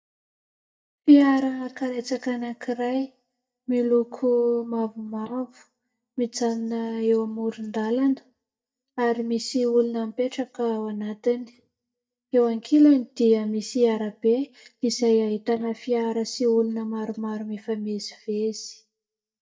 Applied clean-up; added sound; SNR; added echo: neural mask model DeepFilterNet 3.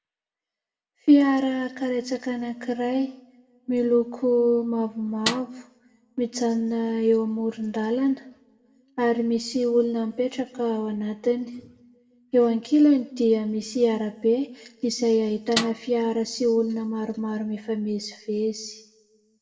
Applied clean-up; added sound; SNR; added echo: none; Snare drum; 8 dB; reverberation time 0.6 s.